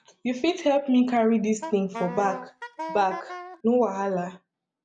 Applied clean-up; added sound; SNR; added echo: none; Wind instrument, woodwind instrument; 11 dB; none.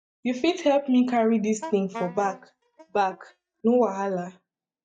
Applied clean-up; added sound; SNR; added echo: neural mask model DeepFilterNet 3.